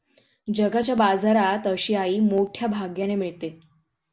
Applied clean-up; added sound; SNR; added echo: none; none; none; none.